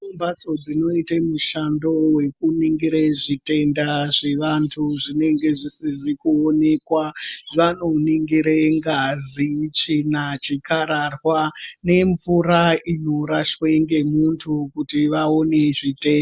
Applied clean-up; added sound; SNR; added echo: none; none; none; none.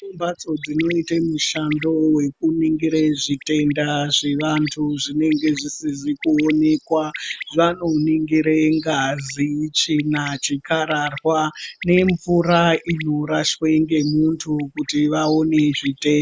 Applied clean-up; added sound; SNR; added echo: none; Bird; 19 dB; none.